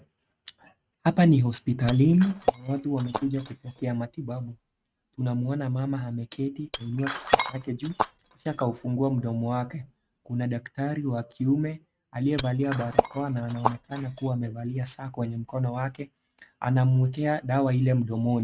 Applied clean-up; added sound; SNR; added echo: neural mask model RNNoise.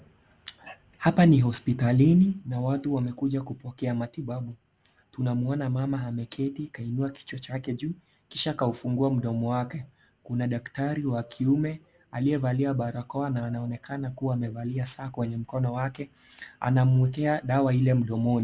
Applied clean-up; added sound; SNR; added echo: none; none; none; none.